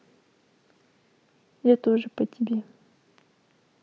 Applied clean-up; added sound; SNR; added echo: none; none; none; none.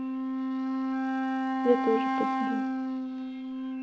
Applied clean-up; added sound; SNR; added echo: none; Wind instrument, woodwind instrument; -4 dB; reverberation time 0.4 s.